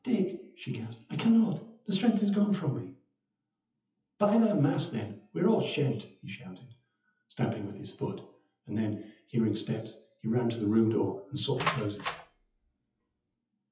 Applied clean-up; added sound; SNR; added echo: classical method WPE with log-MMSE.